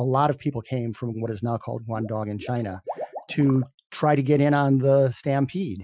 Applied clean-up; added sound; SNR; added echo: classical method Wiener filter.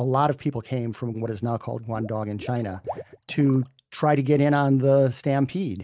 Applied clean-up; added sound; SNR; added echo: neural mask model DeepFilterNet 3.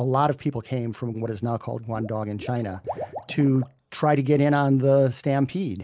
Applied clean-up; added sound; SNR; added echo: neural mask model Resemble Enhance denoiser.